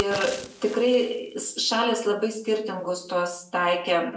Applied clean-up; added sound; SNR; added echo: none; Fire; 17 dB; reverberation time 0.2 s.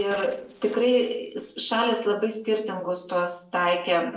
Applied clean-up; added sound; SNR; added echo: neural separator model SepFormer DNS4.